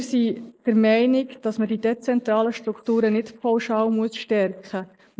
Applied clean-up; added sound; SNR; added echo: neural mask model Resemble Enhance denoiser.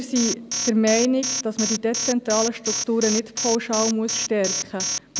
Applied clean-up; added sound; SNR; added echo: none; Alarm; 4 dB; none.